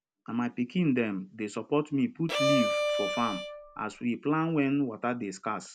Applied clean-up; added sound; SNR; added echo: none; Bowed string instrument; 0 dB; none.